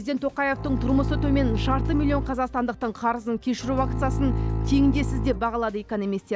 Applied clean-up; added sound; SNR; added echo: none; Bowed string instrument; 2 dB; none.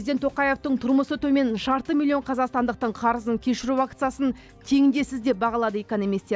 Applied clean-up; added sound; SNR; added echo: none; none; none; none.